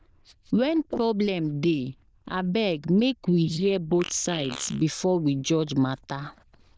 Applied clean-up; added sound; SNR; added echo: neural diffusion model UNIVERSE++.